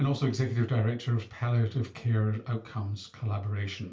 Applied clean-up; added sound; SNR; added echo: none; none; none; reverberation time 0.3 s.